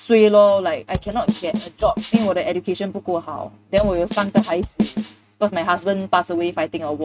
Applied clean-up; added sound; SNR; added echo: neural mask model RNNoise.